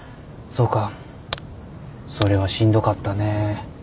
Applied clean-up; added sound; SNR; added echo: none; Crack; 13 dB; none.